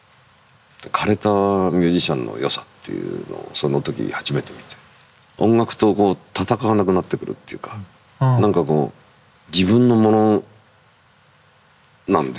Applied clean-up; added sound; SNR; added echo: none; none; none; none.